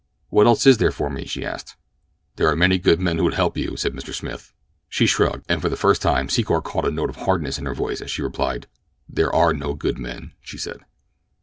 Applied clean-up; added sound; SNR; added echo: none; none; none; none.